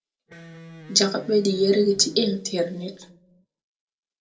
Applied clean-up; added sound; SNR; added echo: none; Electric guitar; 19 dB; reverberation time 0.2 s.